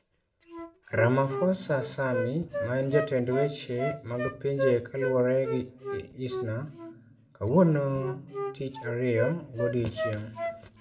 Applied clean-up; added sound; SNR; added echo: none; Wind instrument, woodwind instrument; 7 dB; reverberation time 0.5 s.